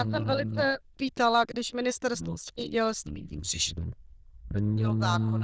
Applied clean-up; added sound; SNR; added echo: neural diffusion model UNIVERSE++.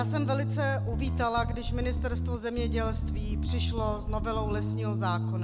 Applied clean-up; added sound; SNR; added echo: none; Bass guitar; -3 dB; none.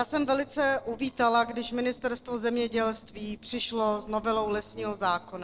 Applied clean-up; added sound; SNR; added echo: neural separator model SepFormer DNS4.